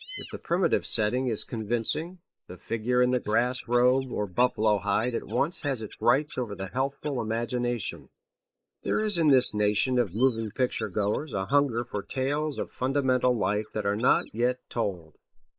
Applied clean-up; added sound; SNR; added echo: neural mask model Resemble Enhance denoiser.